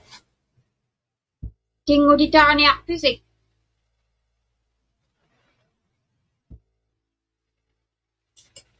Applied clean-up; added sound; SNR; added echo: neural mask model RNNoise.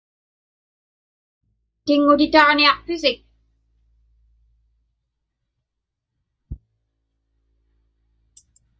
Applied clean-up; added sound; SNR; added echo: neural mask model DeepFilterNet 3.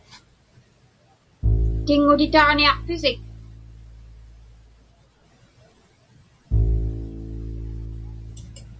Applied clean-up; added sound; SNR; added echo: none; Bowed string instrument; 3 dB; none.